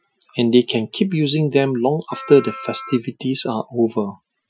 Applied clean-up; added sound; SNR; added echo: classical method Wiener filter.